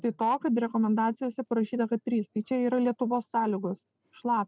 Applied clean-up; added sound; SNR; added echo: none; none; none; none.